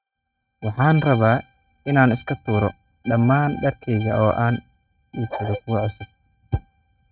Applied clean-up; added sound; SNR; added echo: neural mask model RNNoise.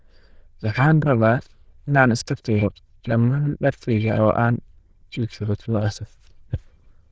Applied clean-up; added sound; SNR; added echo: neural diffusion model UNIVERSE++.